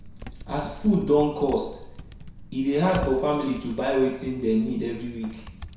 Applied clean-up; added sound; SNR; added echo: none; Typing; 13 dB; reverberation time 0.7 s.